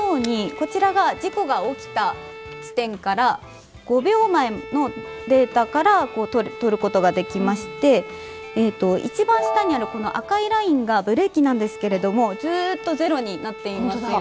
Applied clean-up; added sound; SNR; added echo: none; Bowed string instrument; 16 dB; none.